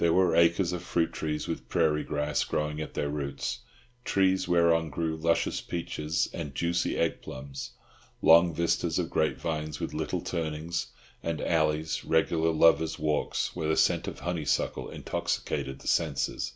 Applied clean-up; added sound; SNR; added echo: none; none; none; none.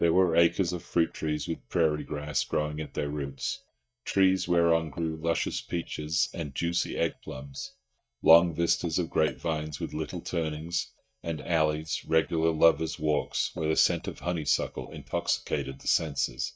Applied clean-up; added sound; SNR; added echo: neural mask model DeepFilterNet 3.